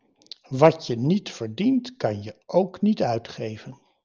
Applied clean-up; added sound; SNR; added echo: none; none; none; none.